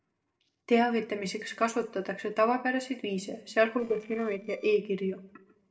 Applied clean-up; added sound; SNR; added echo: neural separator model SepFormer DNS4.